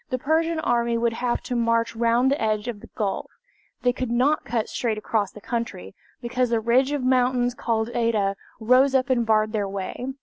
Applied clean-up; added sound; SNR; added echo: none; none; none; none.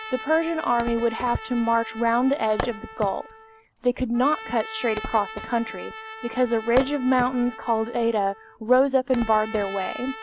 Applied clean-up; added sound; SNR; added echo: none; Wood + Trumpet; 12 dB; none.